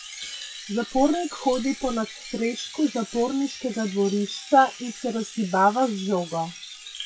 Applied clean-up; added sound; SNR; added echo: classical method WPE with log-MMSE.